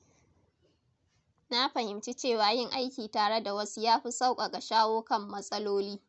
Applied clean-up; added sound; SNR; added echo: none; none; none; none.